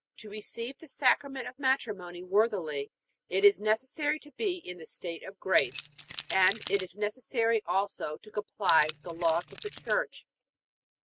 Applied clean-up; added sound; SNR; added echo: neural mask model RNNoise.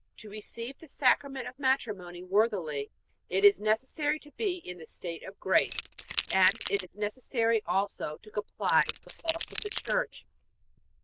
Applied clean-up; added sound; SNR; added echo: neural diffusion model UNIVERSE++.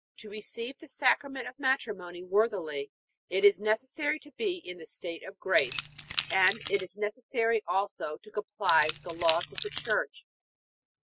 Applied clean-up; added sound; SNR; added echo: classical method Wiener filter.